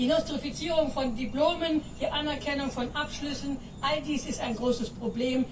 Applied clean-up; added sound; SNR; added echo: none; Insect; 13 dB; reverberation time 0.2 s.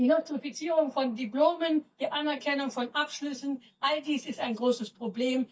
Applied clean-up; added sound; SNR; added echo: neural mask model DeepFilterNet 3.